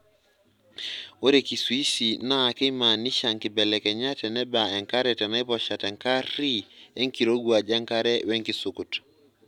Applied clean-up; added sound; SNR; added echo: none; none; none; none.